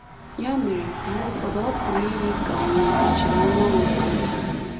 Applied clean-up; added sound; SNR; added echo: none; Train; -2 dB; reverberation time 0.4 s.